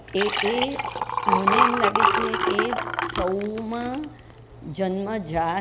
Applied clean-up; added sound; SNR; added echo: none; Liquid; -3 dB; none.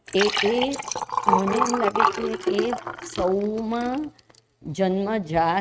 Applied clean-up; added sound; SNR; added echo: neural mask model RNNoise.